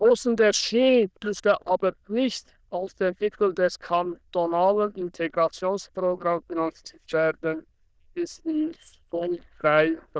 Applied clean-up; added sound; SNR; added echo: neural diffusion model UNIVERSE++.